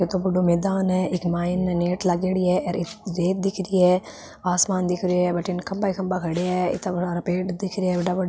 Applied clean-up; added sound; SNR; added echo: none; none; none; none.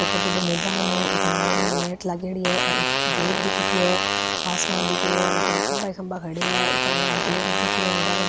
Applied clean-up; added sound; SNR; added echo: none; Fart; -4 dB; none.